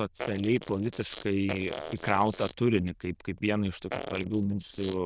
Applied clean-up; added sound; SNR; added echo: neural diffusion model UNIVERSE++.